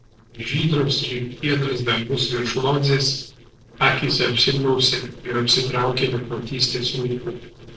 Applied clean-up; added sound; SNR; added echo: neural separator model SepFormer DNS4.